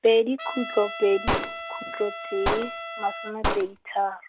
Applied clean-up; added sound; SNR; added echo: none; Trumpet + Gunshot, gunfire; 5 dB; none.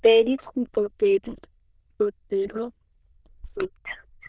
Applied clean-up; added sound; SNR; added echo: neural diffusion model UNIVERSE++.